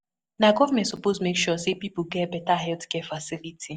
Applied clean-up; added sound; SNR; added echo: none; none; none; none.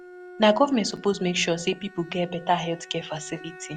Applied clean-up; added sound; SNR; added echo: none; Bowed string instrument; 19 dB; none.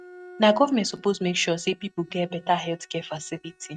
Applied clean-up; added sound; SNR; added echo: neural mask model RNNoise.